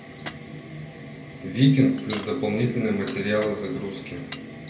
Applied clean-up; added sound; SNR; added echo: none; Bicycle; 20 dB; reverberation time 0.8 s.